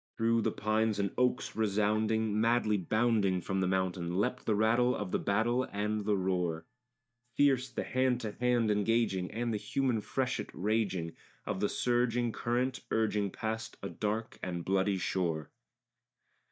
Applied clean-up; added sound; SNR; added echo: neural mask model DeepFilterNet 3.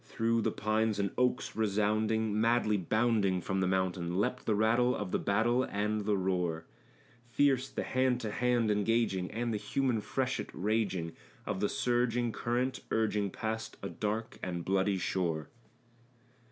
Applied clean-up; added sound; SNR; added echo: none; none; none; none.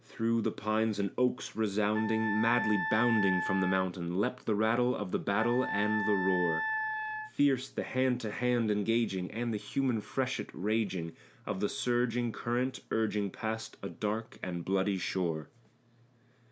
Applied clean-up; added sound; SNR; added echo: none; Wind instrument, woodwind instrument; 4 dB; none.